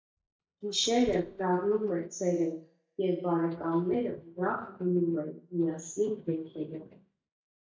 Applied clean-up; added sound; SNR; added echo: neural mask model DeepFilterNet 3.